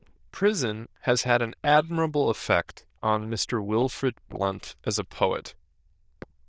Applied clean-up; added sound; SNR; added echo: neural diffusion model UNIVERSE++.